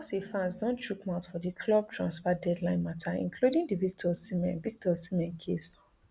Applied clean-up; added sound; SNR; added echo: none; none; none; none.